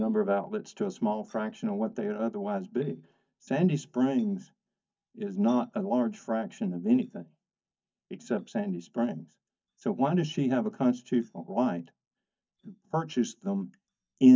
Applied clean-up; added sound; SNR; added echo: neural mask model DeepFilterNet 3.